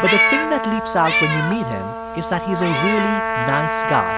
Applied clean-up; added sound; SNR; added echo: none; Trumpet + Meow; -1 dB; none.